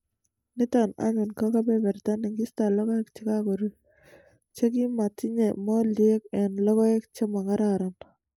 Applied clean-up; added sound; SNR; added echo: neural mask model Resemble Enhance denoiser.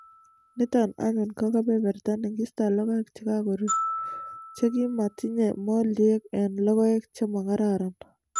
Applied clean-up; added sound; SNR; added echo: none; Glockenspiel; 13 dB; none.